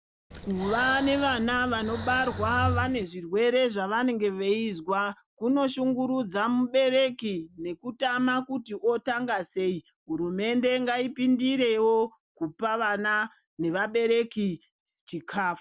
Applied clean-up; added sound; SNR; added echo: none; Breathing; 8 dB; none.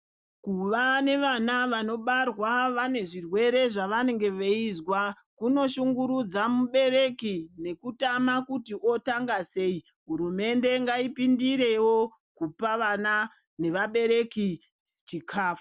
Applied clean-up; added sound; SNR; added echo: none; none; none; none.